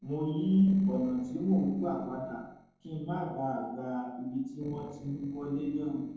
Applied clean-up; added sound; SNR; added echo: neural separator model SepFormer DNS4.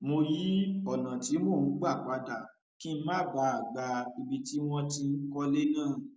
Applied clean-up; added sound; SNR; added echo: none; none; none; none.